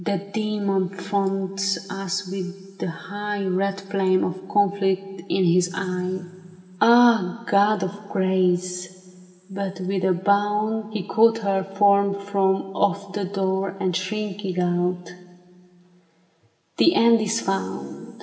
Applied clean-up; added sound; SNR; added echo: none; none; none; reverberation time 1.9 s.